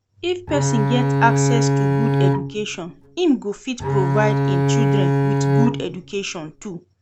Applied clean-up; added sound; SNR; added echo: none; Bowed string instrument; -4 dB; none.